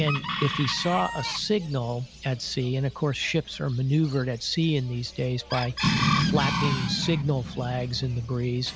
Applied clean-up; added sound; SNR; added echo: none; Chicken, rooster + Boom; 4 dB; none.